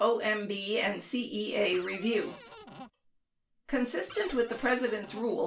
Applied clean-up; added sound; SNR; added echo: none; Cupboard open or close; 14 dB; reverberation time 0.3 s.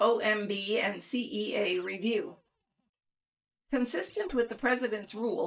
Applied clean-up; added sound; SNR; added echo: neural mask model DeepFilterNet 3.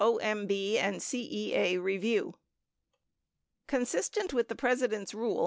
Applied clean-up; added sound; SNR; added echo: none; none; none; none.